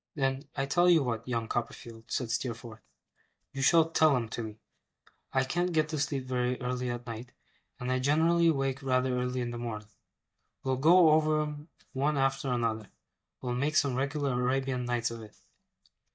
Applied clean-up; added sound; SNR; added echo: neural mask model DeepFilterNet 3.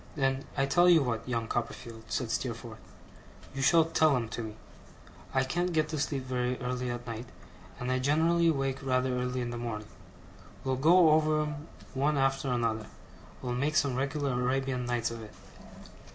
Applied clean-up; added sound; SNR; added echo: none; Subway, metro, underground; 18 dB; none.